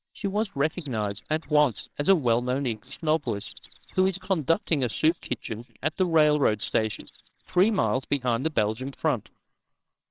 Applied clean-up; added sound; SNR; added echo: neural separator model SepFormer WHAMR!.